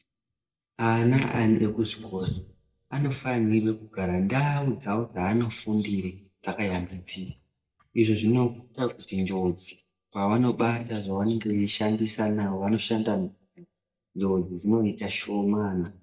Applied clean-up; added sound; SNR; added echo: neural mask model DeepFilterNet 3.